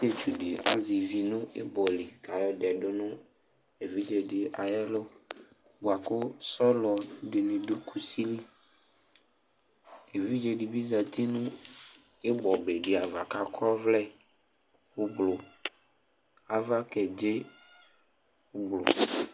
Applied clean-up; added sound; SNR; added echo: none; none; none; none.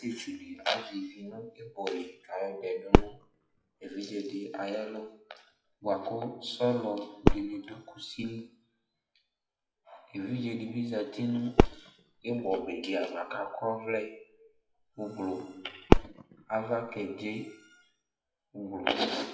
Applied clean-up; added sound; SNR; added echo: classical method WPE with log-MMSE.